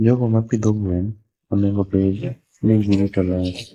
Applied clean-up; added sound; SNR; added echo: neural mask model Resemble Enhance denoiser.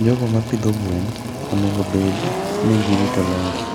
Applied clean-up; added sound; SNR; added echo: none; Engine; 5 dB; none.